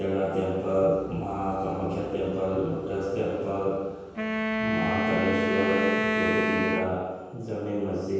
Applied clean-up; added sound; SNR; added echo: none; Wind instrument, woodwind instrument; 0 dB; reverberation time 1.2 s.